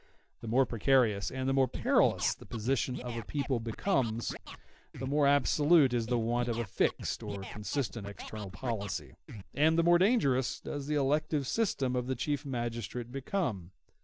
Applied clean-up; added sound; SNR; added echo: none; Scratching (performance technique); 14 dB; none.